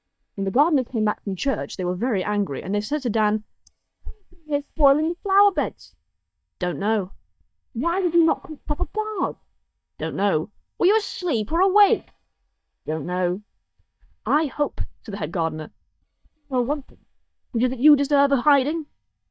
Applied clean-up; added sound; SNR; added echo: neural mask model DeepFilterNet 3.